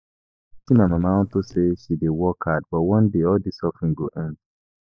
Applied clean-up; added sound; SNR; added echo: neural mask model DeepFilterNet 3.